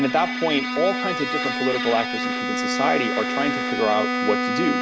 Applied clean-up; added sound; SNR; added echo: none; Bowed string instrument; 1 dB; none.